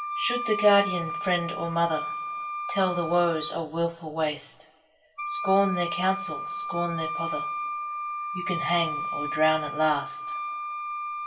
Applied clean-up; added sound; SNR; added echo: none; Wind instrument, woodwind instrument; 5 dB; reverberation time 0.2 s.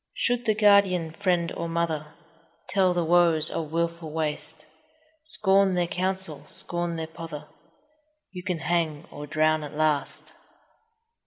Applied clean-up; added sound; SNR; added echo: none; none; none; none.